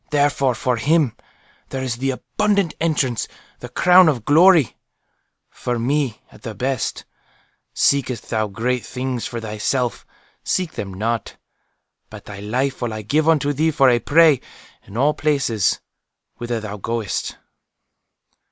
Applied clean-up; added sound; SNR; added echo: none; none; none; none.